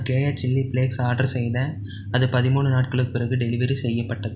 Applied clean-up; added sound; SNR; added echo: none; none; none; none.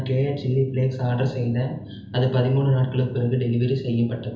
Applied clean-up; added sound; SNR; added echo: none; none; none; reverberation time 0.7 s.